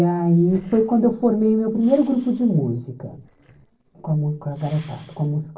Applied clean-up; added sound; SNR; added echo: neural separator model SepFormer DNS4.